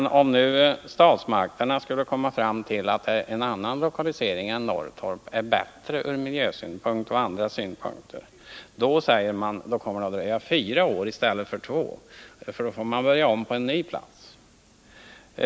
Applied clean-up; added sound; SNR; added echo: none; none; none; none.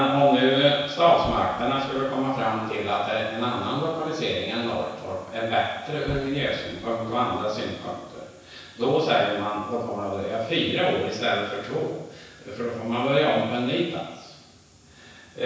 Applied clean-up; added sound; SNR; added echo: none; Boom; 19 dB; reverberation time 1.1 s.